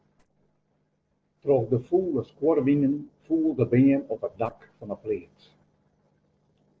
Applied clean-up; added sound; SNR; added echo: neural separator model SepFormer DNS4.